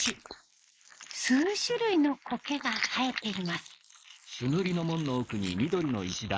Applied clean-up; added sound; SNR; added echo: neural mask model Resemble Enhance denoiser.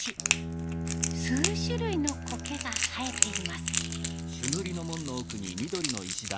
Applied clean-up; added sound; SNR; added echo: none; Crackle + Bowed string instrument; -4 dB; none.